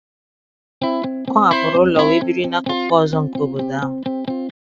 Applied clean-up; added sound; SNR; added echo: none; Electric guitar; 2 dB; none.